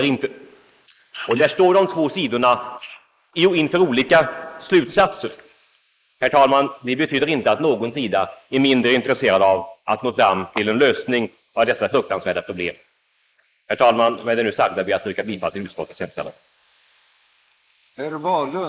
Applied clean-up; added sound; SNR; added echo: neural mask model Resemble Enhance denoiser.